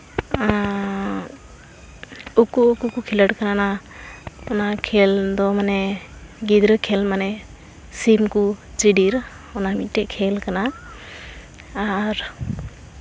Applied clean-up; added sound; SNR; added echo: none; none; none; none.